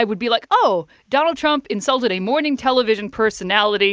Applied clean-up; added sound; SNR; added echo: none; none; none; none.